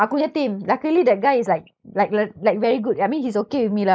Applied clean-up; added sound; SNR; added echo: neural mask model Resemble Enhance denoiser.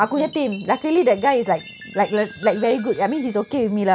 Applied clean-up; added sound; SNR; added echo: none; Chime; 19 dB; none.